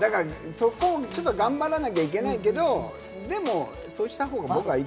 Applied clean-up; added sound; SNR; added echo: none; Snare drum; 20 dB; none.